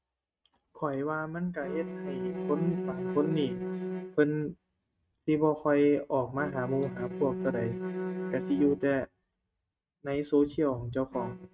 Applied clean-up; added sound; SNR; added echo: neural mask model RNNoise.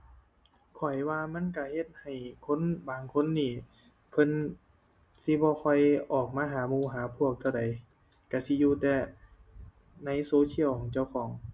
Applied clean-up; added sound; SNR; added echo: none; none; none; none.